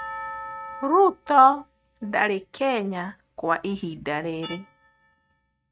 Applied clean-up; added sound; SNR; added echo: neural mask model RNNoise.